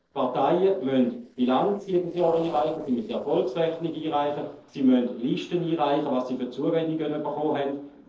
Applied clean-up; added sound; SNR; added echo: neural separator model SepFormer DNS4.